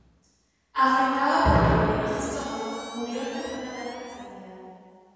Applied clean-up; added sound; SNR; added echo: none; Squeak; 19 dB; reverberation time 2.1 s.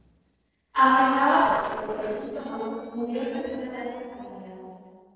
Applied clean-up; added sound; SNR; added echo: neural separator model SepFormer DNS4.